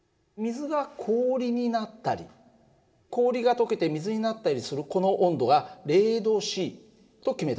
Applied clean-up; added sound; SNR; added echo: none; none; none; reverberation time 0.8 s.